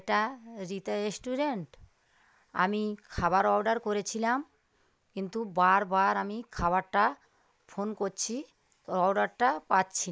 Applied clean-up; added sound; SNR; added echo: neural mask model Resemble Enhance denoiser.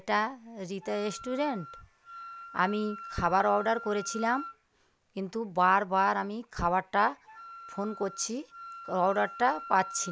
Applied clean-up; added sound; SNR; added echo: none; Wind instrument, woodwind instrument; 15 dB; none.